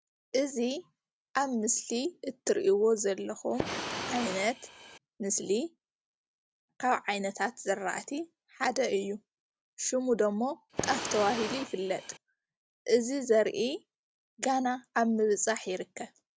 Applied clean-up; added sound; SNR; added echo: none; Fire; 6 dB; none.